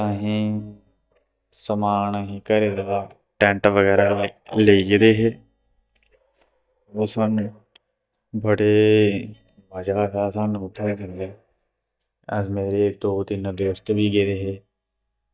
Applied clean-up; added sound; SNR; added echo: neural mask model DeepFilterNet 3.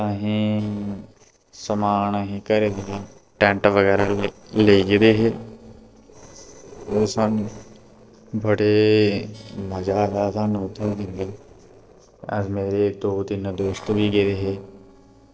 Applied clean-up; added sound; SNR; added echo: neural separator model SepFormer DNS4.